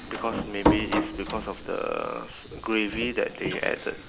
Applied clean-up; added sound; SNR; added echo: none; Door; 1 dB; none.